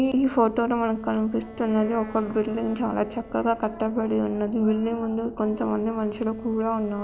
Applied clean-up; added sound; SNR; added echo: none; Boat, Water vehicle + Wind instrument, woodwind instrument; 19 dB; none.